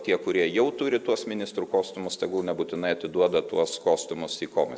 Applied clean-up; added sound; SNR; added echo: none; none; none; none.